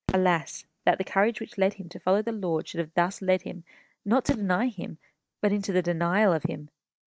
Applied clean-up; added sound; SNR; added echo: neural mask model RNNoise.